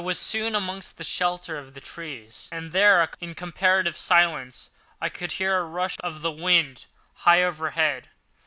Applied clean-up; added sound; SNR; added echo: none; none; none; none.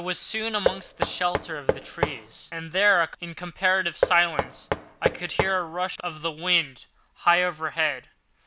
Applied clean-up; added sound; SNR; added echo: none; Knock; 3 dB; none.